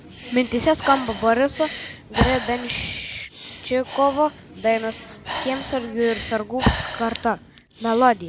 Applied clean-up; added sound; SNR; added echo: none; Breathing; 7 dB; none.